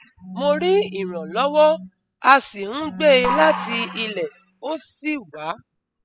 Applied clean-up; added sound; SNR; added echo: classical method spectral subtraction.